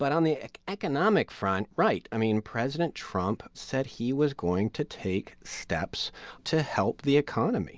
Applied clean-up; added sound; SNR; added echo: none; none; none; none.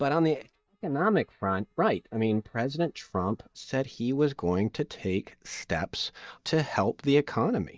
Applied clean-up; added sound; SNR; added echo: neural mask model DeepFilterNet 3.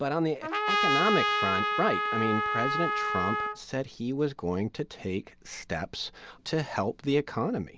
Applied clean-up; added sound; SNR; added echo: none; Trumpet; -2 dB; none.